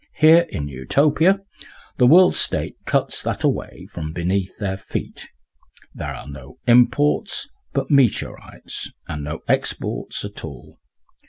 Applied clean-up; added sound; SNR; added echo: none; none; none; none.